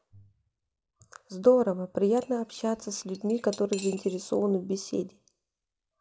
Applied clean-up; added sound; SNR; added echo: none; Cutlery, silverware / Dishes, pots, and pans; 18 dB; none.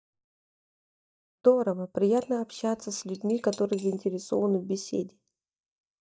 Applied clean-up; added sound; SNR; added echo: neural mask model DeepFilterNet 3.